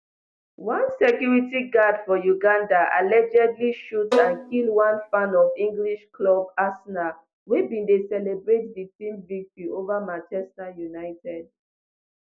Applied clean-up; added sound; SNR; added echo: none; Bowed string instrument; 4 dB; none.